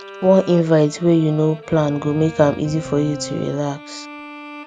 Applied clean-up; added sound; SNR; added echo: none; Drum + Bowed string instrument; 16 dB; none.